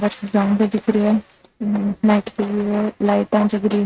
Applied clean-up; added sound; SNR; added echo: neural mask model RNNoise.